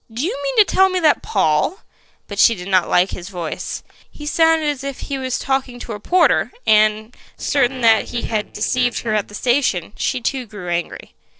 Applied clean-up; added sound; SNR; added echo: neural separator model SepFormer DNS4.